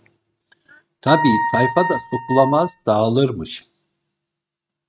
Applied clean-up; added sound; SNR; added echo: neural mask model RNNoise.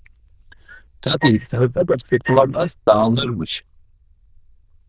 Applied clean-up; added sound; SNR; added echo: neural diffusion model UNIVERSE++.